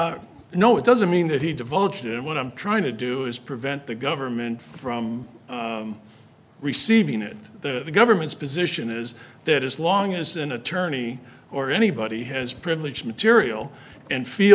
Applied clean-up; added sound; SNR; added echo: none; none; none; none.